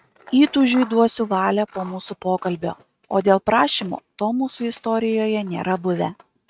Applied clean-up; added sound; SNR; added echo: neural mask model RNNoise.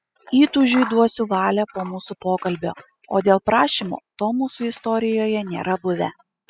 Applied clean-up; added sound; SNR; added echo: classical method spectral subtraction.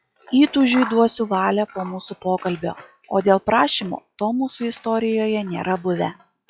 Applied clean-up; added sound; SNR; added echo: classical method log-MMSE.